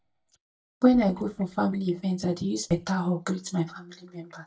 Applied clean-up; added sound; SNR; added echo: neural mask model DeepFilterNet 3.